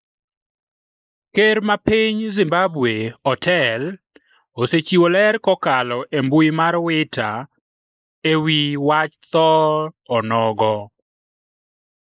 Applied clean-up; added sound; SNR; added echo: neural mask model Resemble Enhance denoiser.